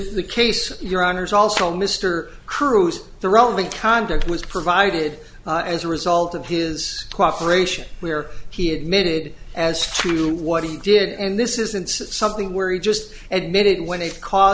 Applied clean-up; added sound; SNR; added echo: none; none; none; none.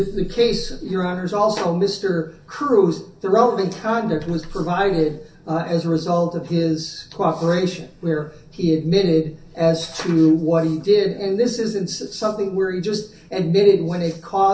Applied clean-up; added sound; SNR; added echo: none; none; none; reverberation time 0.3 s.